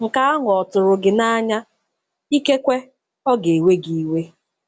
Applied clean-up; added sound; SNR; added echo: none; none; none; none.